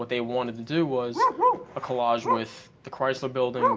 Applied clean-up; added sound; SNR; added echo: none; Bark; 1 dB; none.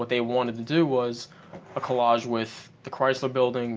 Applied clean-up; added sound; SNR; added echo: none; none; none; none.